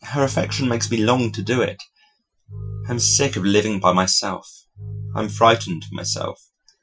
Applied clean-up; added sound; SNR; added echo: classical method Wiener filter.